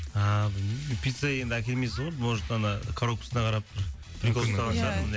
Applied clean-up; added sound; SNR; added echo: none; none; none; none.